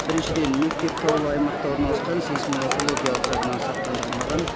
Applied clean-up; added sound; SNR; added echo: none; Crowd; 0 dB; none.